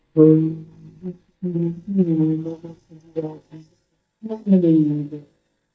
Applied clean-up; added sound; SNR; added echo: neural mask model DeepFilterNet 3.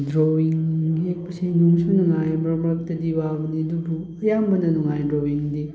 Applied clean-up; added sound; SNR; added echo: none; none; none; none.